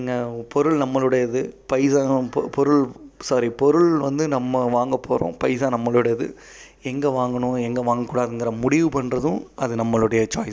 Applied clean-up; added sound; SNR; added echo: none; none; none; none.